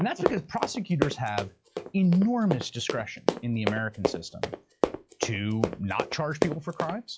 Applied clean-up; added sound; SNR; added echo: classical method log-MMSE.